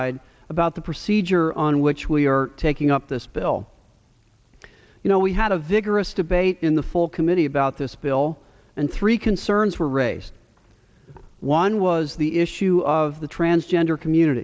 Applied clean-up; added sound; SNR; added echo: none; none; none; none.